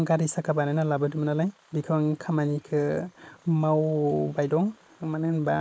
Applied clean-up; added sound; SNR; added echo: neural mask model Resemble Enhance denoiser.